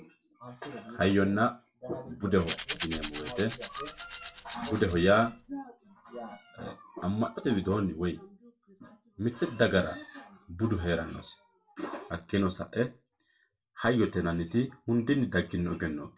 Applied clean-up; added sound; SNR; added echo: none; Rattle / Rattle (instrument); -2 dB; reverberation time 0.2 s.